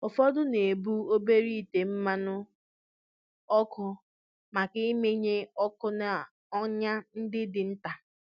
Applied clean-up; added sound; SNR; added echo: none; none; none; none.